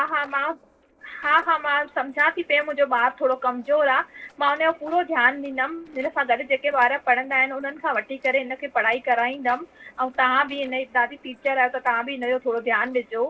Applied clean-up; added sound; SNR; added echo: neural separator model SepFormer DNS4.